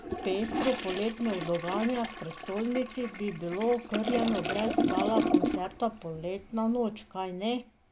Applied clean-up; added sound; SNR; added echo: none; Toilet flush; 2 dB; none.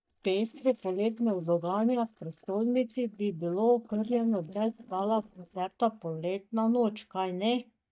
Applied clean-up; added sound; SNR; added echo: neural mask model DeepFilterNet 3.